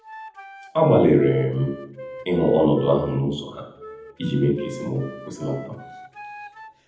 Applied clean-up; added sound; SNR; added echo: none; Wind instrument, woodwind instrument; 17 dB; reverberation time 0.8 s.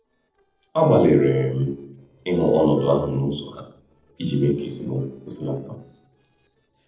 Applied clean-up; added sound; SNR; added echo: neural separator model SepFormer DNS4.